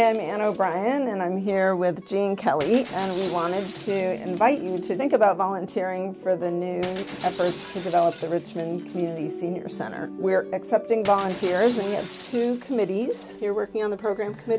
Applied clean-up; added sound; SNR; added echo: none; Shatter; 19 dB; none.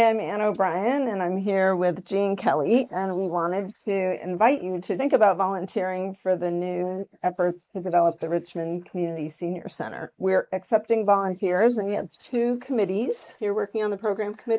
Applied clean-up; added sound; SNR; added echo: neural mask model Resemble Enhance denoiser.